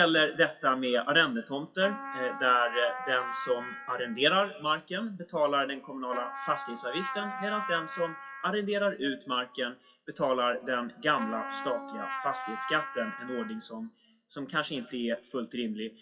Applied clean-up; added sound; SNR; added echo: classical method WPE with log-MMSE.